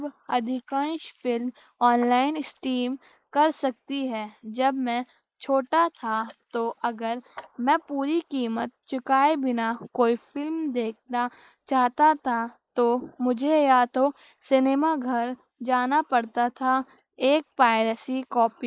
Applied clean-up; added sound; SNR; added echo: neural mask model Resemble Enhance denoiser.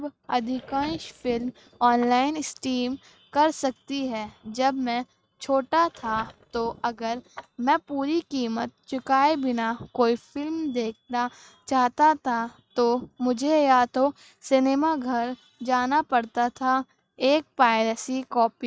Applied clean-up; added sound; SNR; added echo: neural mask model RNNoise.